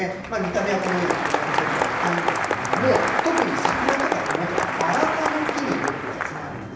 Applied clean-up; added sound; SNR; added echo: none; Applause; -2 dB; reverberation time 0.9 s.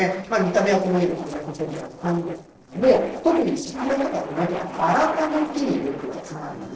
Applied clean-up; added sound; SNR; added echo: neural separator model SepFormer DNS4.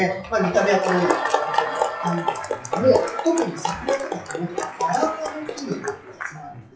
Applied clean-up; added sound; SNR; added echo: classical method WPE with log-MMSE.